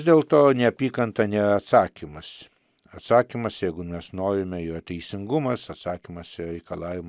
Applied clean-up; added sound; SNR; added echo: none; none; none; none.